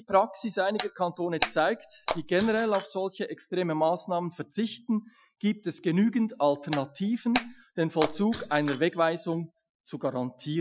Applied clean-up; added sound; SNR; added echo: classical method Wiener filter.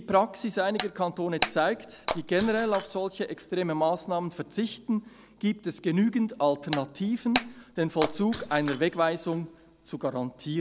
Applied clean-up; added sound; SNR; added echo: none; Shatter; 10 dB; none.